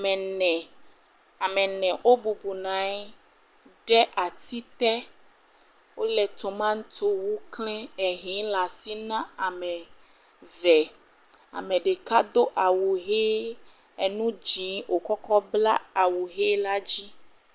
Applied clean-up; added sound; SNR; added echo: none; none; none; none.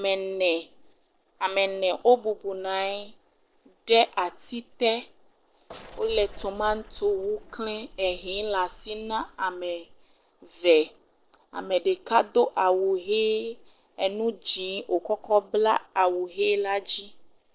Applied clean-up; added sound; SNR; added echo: neural separator model SepFormer DNS4.